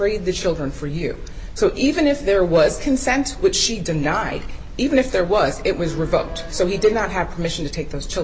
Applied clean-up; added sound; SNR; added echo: none; Accordion; 15 dB; none.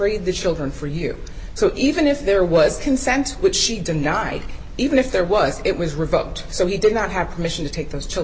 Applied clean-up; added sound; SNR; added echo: none; none; none; none.